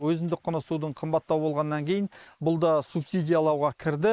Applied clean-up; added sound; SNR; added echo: neural mask model Resemble Enhance denoiser.